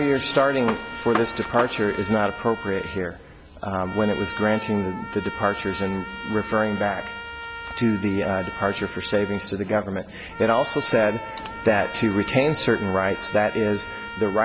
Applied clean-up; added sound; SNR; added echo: none; Trumpet + Gunshot, gunfire; 11 dB; none.